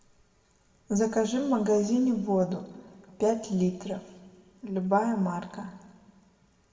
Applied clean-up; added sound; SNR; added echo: none; none; none; reverberation time 1.5 s.